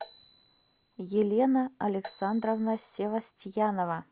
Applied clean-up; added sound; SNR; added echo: none; Marimba, xylophone; 15 dB; none.